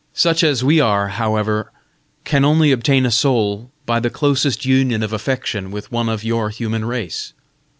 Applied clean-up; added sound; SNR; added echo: none; none; none; none.